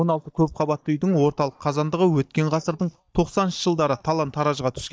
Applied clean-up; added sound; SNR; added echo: neural mask model DeepFilterNet 3.